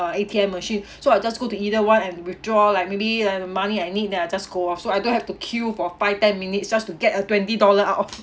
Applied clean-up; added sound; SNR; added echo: none; none; none; none.